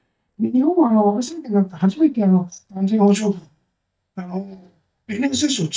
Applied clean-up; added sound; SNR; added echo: neural mask model DeepFilterNet 3.